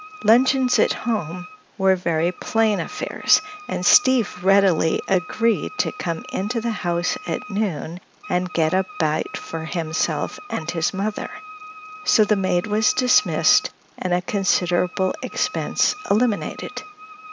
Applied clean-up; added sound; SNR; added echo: none; Wind instrument, woodwind instrument; 17 dB; none.